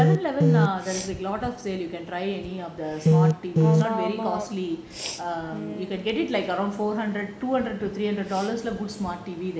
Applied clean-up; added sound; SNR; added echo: none; none; none; none.